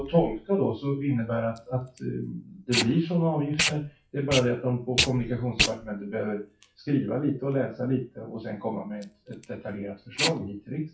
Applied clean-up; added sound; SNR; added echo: classical method WPE with log-MMSE.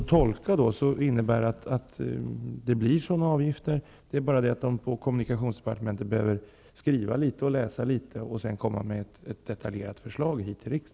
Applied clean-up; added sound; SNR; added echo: none; none; none; none.